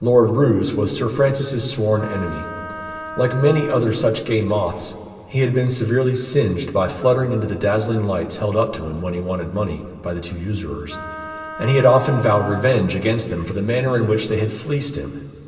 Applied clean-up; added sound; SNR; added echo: none; Wind instrument, woodwind instrument; 13 dB; reverberation time 2.2 s.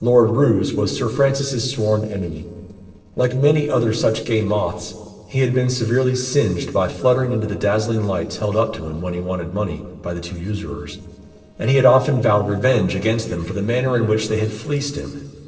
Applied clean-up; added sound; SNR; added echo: neural separator model SepFormer DNS4.